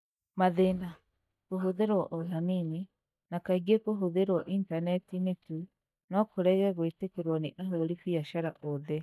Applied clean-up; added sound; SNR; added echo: neural mask model DeepFilterNet 3.